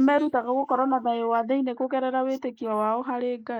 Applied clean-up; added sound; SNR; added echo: neural mask model Resemble Enhance denoiser.